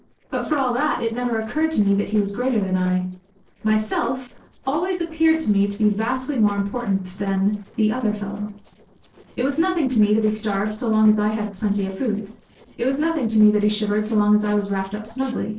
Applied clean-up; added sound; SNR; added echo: neural separator model SepFormer DNS4.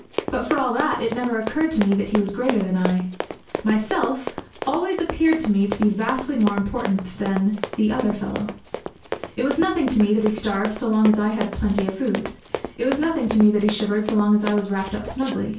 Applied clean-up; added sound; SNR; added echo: none; Run; 10 dB; reverberation time 0.3 s.